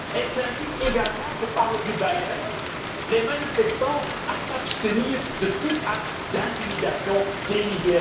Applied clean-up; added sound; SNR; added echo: none; Rain; 4 dB; reverberation time 0.6 s.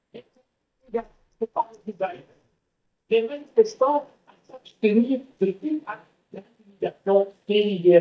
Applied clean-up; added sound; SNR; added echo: neural mask model DeepFilterNet 3.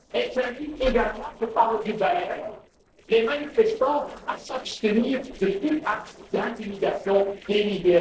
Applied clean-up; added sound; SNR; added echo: neural separator model SepFormer DNS4.